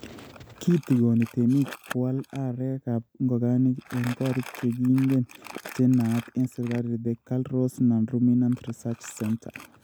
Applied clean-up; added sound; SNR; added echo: none; Crumpling, crinkling; 20 dB; none.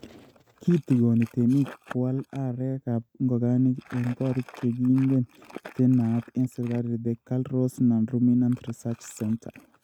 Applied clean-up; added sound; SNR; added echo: neural mask model RNNoise.